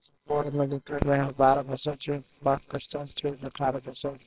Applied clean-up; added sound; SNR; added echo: neural separator model SepFormer WHAMR!.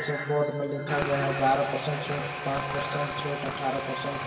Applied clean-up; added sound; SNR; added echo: none; Tools; 7 dB; reverberation time 1.9 s.